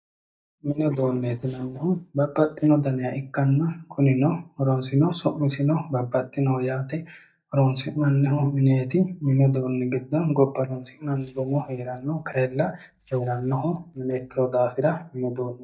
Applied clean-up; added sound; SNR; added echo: neural mask model DeepFilterNet 3.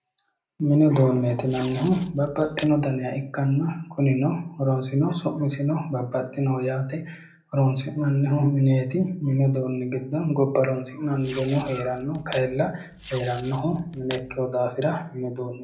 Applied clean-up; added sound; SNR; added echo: none; Packing tape, duct tape; 12 dB; reverberation time 0.4 s.